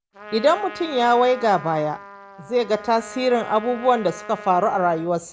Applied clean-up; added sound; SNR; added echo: none; Trumpet; 17 dB; none.